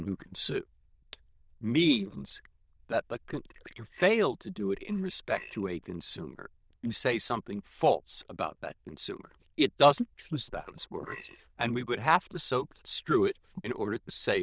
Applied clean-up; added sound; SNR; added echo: neural diffusion model UNIVERSE++.